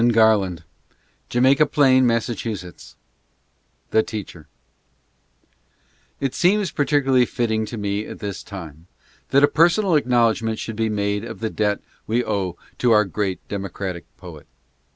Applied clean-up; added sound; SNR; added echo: none; none; none; none.